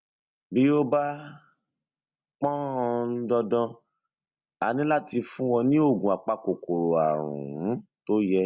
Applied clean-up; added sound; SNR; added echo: none; none; none; none.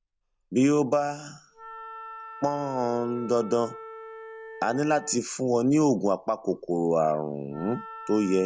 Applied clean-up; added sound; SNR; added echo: none; Wind instrument, woodwind instrument; 17 dB; none.